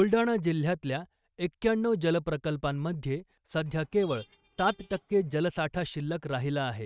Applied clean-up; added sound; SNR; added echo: neural mask model RNNoise.